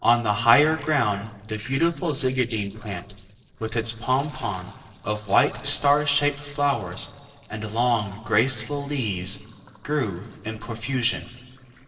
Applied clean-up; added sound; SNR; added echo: neural separator model SepFormer DNS4.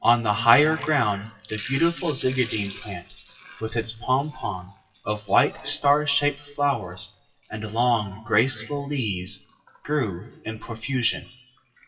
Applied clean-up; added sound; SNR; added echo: classical method WPE with log-MMSE.